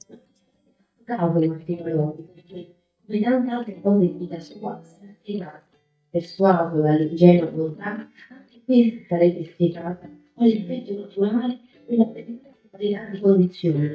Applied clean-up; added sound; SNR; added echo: neural mask model DeepFilterNet 3.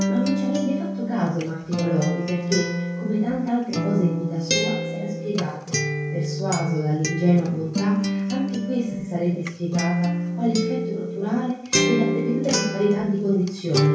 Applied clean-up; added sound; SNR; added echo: none; Acoustic guitar; 1 dB; reverberation time 0.6 s.